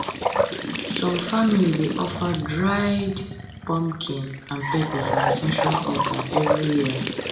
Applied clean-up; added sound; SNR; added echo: none; Trickle, dribble / Bathtub (filling or washing) / Sink (filling or washing) / Gurgling; 1 dB; reverberation time 0.6 s.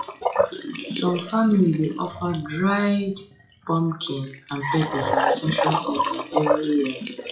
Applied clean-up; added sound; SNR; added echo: classical method WPE with log-MMSE.